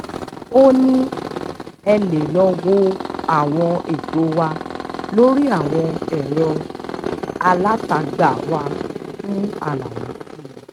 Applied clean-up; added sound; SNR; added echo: neural mask model RNNoise.